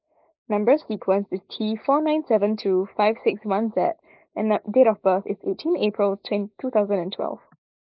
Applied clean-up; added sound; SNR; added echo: neural mask model Resemble Enhance denoiser.